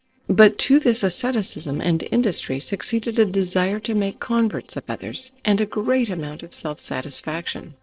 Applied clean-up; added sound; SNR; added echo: neural separator model SepFormer DNS4.